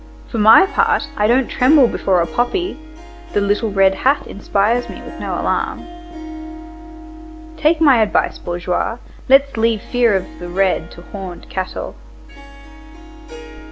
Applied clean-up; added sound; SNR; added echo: none; Harp; 17 dB; none.